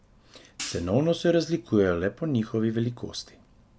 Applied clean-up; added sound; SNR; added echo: none; Hi-hat; 14 dB; none.